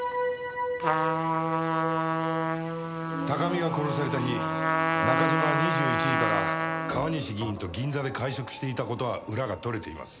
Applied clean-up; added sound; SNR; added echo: none; Trumpet; -1 dB; none.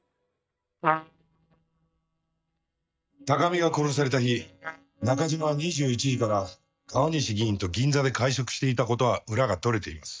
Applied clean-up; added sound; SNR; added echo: neural mask model DeepFilterNet 3.